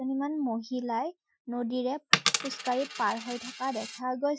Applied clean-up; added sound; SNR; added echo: classical method Wiener filter.